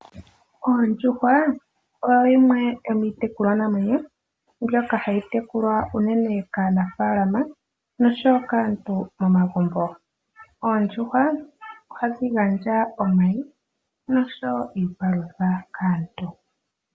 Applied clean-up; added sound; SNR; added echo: none; none; none; none.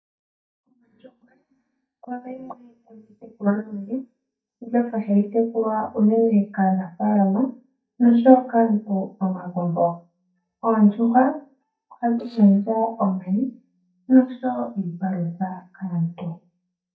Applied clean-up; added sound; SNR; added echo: neural mask model DeepFilterNet 3.